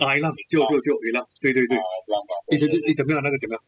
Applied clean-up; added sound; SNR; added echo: classical method spectral subtraction.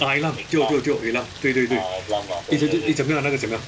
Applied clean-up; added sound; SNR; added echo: none; Rain; 17 dB; none.